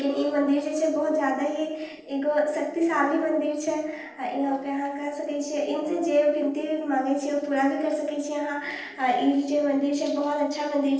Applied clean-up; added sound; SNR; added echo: neural separator model SepFormer DNS4.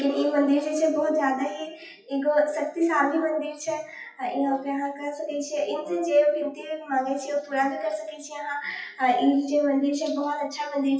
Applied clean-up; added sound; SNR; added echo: classical method WPE with log-MMSE.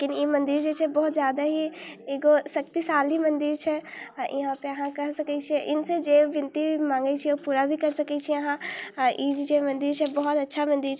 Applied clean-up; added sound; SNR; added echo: none; none; none; none.